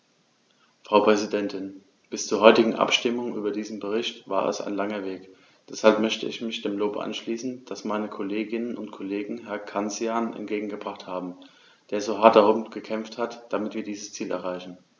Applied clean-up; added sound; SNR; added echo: none; none; none; none.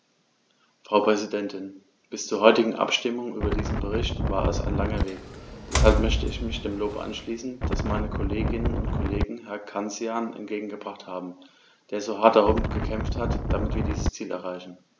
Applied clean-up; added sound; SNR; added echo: none; Door + Wind; -1 dB; none.